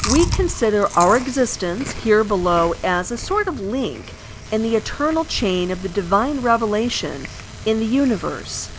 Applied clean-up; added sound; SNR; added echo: none; Chewing, mastication; 10 dB; none.